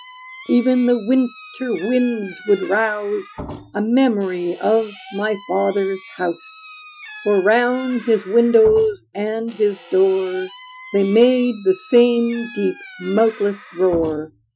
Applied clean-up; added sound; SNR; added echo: classical method Wiener filter.